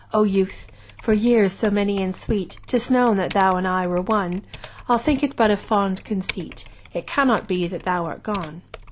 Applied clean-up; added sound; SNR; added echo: none; Typing; 18 dB; none.